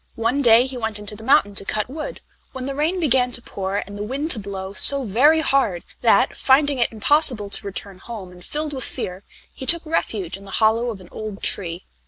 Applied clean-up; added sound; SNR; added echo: none; none; none; none.